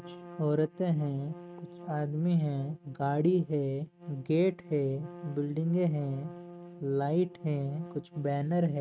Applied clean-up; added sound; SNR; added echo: neural mask model RNNoise.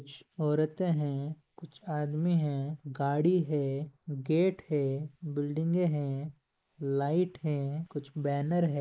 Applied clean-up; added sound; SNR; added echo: neural mask model Resemble Enhance denoiser.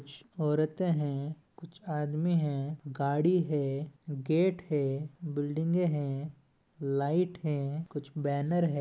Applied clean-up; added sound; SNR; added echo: none; none; none; none.